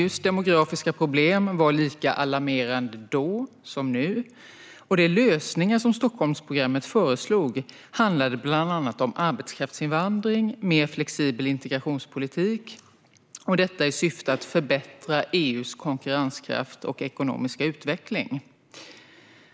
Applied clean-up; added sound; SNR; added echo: none; none; none; none.